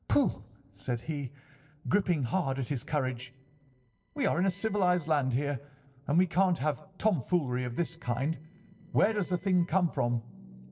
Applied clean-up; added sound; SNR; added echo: neural separator model SepFormer DNS4.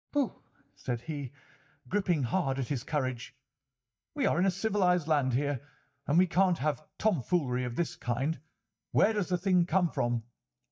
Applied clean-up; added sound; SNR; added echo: neural mask model DeepFilterNet 3.